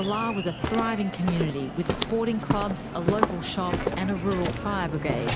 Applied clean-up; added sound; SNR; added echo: none; Walk, footsteps; 2 dB; none.